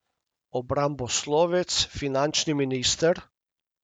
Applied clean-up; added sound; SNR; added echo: none; none; none; none.